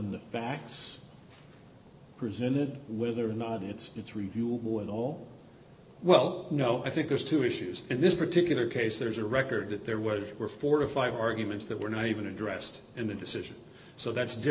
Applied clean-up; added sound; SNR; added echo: none; none; none; none.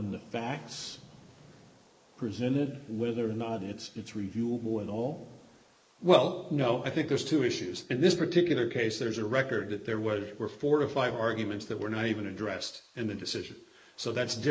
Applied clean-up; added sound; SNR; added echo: neural mask model Resemble Enhance denoiser.